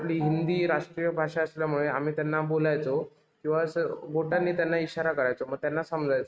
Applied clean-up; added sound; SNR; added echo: neural mask model RNNoise.